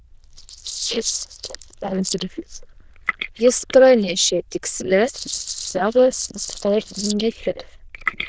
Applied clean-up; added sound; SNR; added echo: neural diffusion model UNIVERSE++.